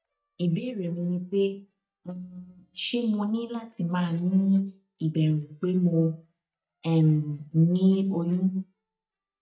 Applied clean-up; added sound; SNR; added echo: neural mask model DeepFilterNet 3.